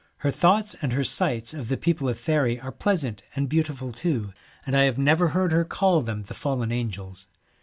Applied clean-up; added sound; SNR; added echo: none; none; none; none.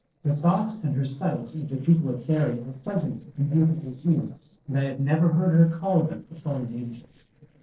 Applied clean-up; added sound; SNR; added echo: neural separator model SepFormer DNS4.